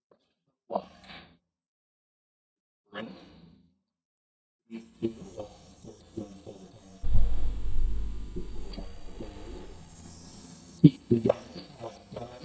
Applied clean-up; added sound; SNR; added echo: neural mask model DeepFilterNet 3.